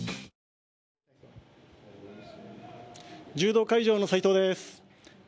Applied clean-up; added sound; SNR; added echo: none; none; none; none.